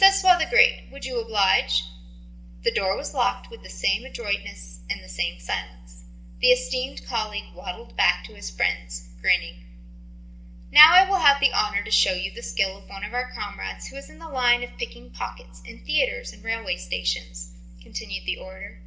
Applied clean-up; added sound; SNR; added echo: none; none; none; reverberation time 0.5 s.